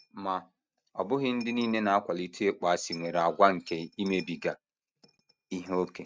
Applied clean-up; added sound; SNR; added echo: neural mask model RNNoise.